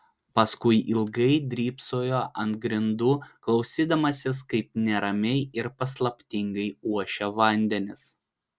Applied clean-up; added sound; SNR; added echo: none; none; none; none.